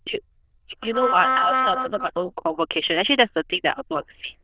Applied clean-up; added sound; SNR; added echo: neural diffusion model UNIVERSE++.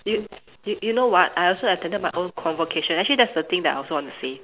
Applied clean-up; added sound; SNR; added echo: none; none; none; none.